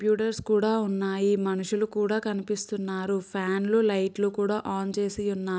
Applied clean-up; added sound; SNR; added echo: none; none; none; none.